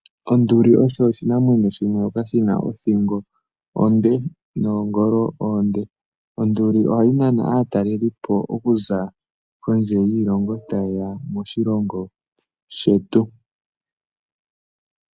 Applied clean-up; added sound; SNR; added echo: none; none; none; none.